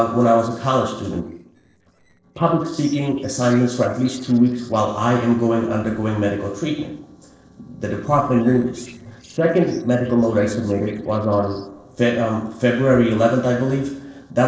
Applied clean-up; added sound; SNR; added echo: neural separator model SepFormer DNS4.